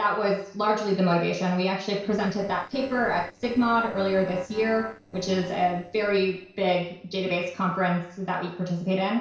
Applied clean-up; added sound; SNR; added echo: neural separator model SepFormer DNS4.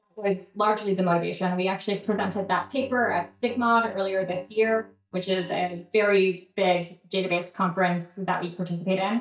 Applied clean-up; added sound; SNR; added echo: neural mask model DeepFilterNet 3.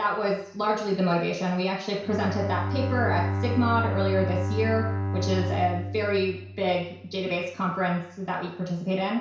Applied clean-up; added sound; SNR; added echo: none; Bowed string instrument; 4 dB; reverberation time 0.6 s.